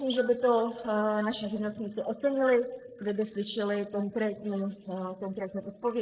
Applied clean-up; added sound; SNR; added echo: neural mask model Resemble Enhance denoiser.